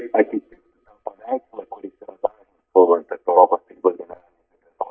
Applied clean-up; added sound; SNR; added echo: neural mask model DeepFilterNet 3.